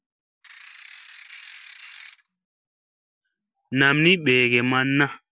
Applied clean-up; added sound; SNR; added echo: none; Ratchet, pawl / Percussion; 15 dB; none.